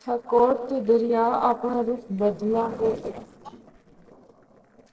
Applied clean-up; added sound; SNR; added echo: neural separator model SepFormer DNS4.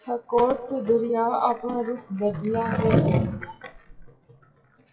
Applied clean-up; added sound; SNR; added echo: classical method WPE with log-MMSE.